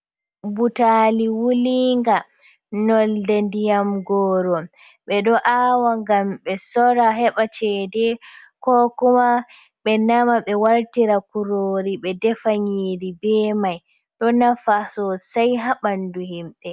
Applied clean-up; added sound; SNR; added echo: none; none; none; none.